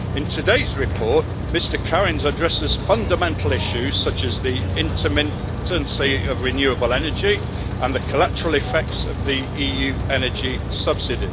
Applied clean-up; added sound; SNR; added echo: none; Rain; 2 dB; none.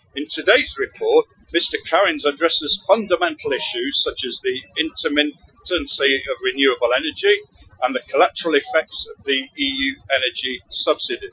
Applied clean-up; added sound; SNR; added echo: classical method Wiener filter.